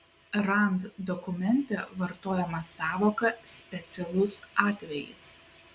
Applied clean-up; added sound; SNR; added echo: none; none; none; none.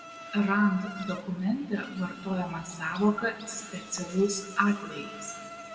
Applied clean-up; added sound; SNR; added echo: none; Insect; 15 dB; reverberation time 1.6 s.